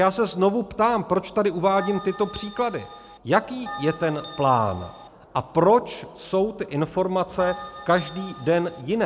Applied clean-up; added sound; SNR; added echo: none; Bell; 14 dB; none.